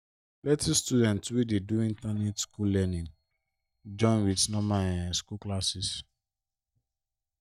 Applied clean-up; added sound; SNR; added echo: neural mask model DeepFilterNet 3.